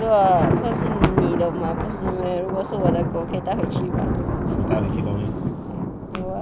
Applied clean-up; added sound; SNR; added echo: none; Thunder; -1 dB; none.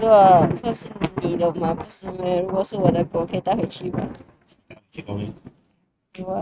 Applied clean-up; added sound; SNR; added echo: neural mask model RNNoise.